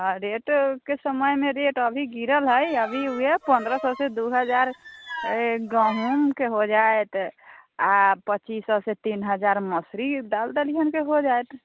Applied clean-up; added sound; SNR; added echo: none; Bowed string instrument; 13 dB; none.